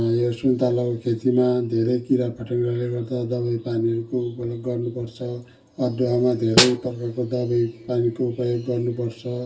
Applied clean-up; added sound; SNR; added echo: none; Snare drum; 0 dB; reverberation time 0.2 s.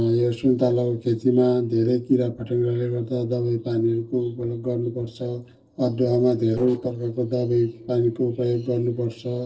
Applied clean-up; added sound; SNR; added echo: neural separator model SepFormer DNS4.